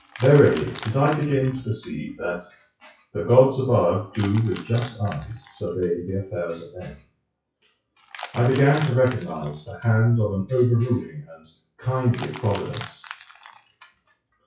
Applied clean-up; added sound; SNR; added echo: classical method WPE with log-MMSE.